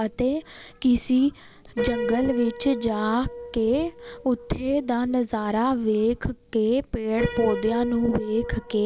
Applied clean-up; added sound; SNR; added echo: none; Piano; 10 dB; none.